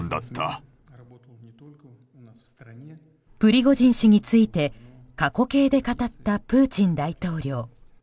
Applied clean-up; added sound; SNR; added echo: none; none; none; none.